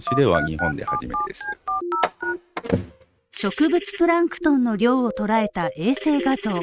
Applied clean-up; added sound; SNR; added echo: neural mask model RNNoise.